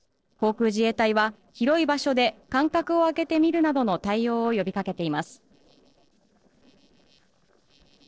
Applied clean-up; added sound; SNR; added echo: neural separator model SepFormer DNS4.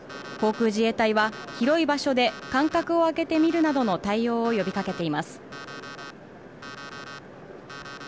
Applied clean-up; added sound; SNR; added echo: none; Alarm; 17 dB; none.